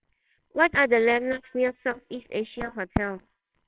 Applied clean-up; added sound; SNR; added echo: neural separator model SepFormer WHAMR!.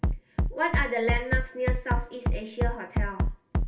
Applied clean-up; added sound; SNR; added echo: none; Bass drum; -4 dB; reverberation time 0.2 s.